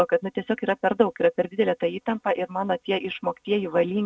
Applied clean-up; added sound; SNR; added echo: none; none; none; none.